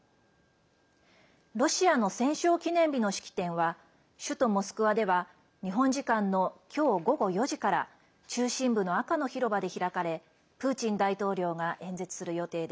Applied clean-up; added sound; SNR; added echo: none; none; none; none.